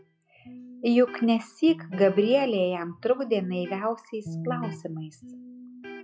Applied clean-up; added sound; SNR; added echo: classical method log-MMSE.